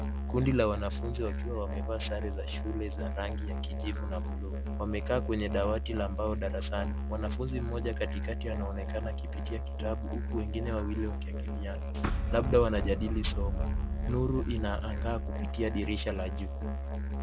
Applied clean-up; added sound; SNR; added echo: none; Boom + Musical instrument; -1 dB; none.